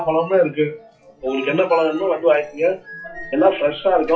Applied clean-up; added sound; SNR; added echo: classical method WPE with log-MMSE.